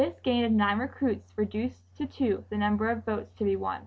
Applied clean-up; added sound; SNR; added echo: none; none; none; none.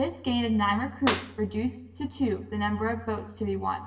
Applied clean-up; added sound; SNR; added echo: none; Clapping; 9 dB; reverberation time 0.9 s.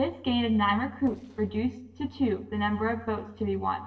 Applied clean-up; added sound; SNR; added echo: neural separator model SepFormer DNS4.